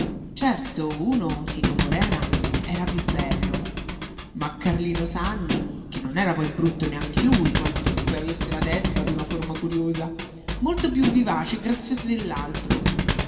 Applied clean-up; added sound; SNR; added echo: none; Thump, thud; 1 dB; reverberation time 2.2 s.